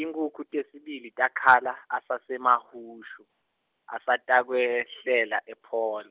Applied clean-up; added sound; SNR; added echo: none; none; none; none.